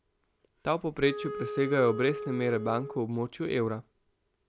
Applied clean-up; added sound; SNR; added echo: none; Wind instrument, woodwind instrument; 8 dB; none.